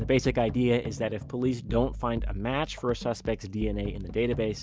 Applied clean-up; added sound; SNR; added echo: none; none; none; none.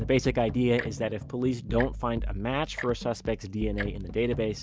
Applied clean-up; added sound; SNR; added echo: none; Tick-tock; 17 dB; none.